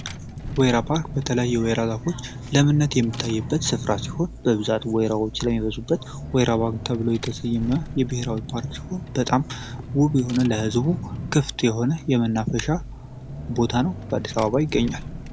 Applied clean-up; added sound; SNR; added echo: none; Engine / Car; 11 dB; none.